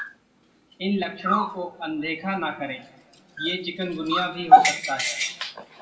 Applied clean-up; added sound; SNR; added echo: none; Dog; -5 dB; reverberation time 1.3 s.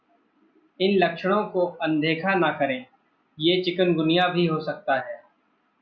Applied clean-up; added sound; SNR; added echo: none; none; none; none.